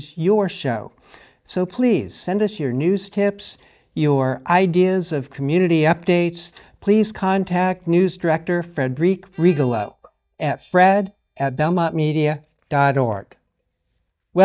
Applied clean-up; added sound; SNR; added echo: neural mask model DeepFilterNet 3.